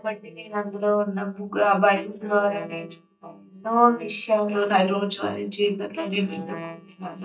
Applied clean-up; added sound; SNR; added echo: neural mask model DeepFilterNet 3.